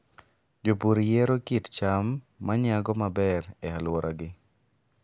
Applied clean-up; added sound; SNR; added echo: none; none; none; none.